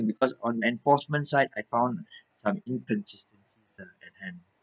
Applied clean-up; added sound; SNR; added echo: none; none; none; none.